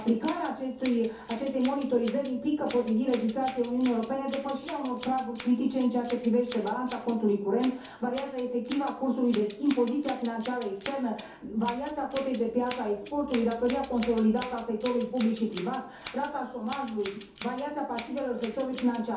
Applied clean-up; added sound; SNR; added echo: none; Scissors; 5 dB; reverberation time 0.5 s.